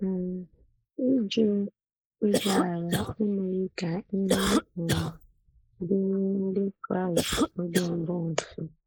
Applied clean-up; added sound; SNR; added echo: neural mask model Resemble Enhance denoiser.